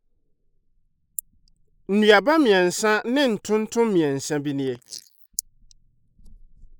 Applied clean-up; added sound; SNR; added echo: neural mask model Resemble Enhance denoiser.